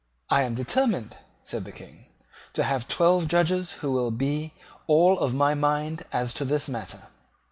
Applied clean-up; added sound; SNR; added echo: none; none; none; none.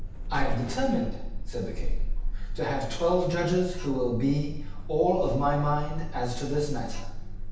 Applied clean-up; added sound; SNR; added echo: none; Alarm; 1 dB; reverberation time 0.9 s.